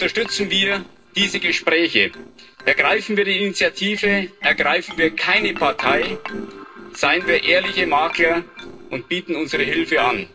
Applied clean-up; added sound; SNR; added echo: neural separator model SepFormer DNS4.